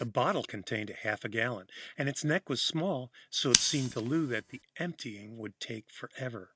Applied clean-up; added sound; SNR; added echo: neural mask model RNNoise.